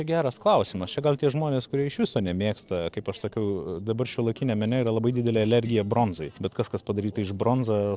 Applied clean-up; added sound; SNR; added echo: neural separator model SepFormer DNS4.